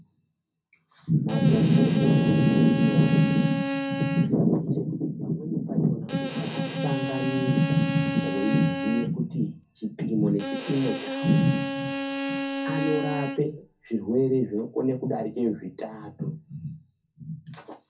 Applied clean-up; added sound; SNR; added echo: none; Bowed string instrument; 5 dB; reverberation time 0.3 s.